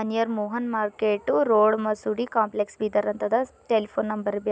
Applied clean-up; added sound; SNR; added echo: none; none; none; none.